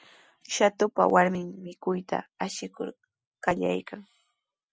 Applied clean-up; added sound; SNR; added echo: none; none; none; none.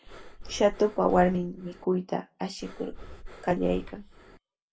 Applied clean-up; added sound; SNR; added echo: none; Breathing; 13 dB; reverberation time 0.2 s.